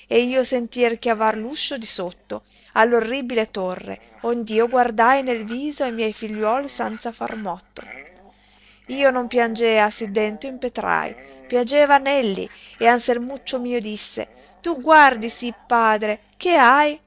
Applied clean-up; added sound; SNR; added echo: neural separator model SepFormer DNS4.